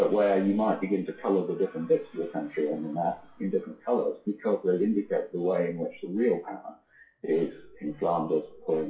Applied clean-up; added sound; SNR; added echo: classical method WPE with log-MMSE.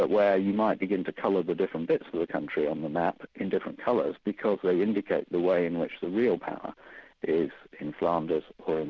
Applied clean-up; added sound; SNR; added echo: none; none; none; none.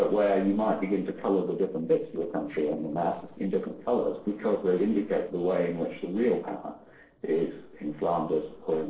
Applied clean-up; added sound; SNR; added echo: neural separator model SepFormer DNS4.